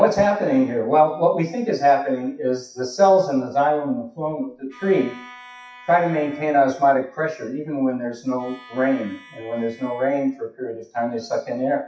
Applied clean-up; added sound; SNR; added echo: classical method WPE with log-MMSE.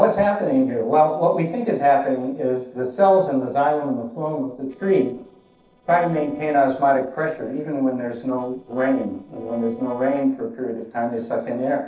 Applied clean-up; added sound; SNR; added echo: neural separator model SepFormer DNS4.